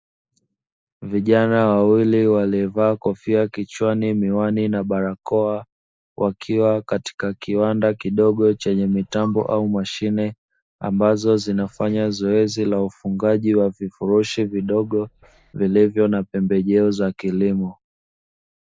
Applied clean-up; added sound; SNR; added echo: neural mask model Resemble Enhance denoiser.